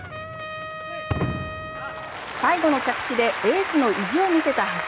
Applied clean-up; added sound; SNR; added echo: none; Trumpet; 13 dB; none.